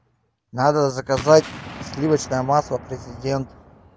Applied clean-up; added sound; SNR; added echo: none; Explosion; 16 dB; none.